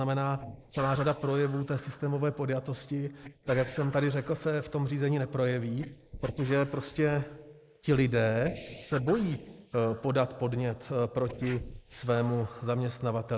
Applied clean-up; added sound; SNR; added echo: neural mask model Resemble Enhance denoiser.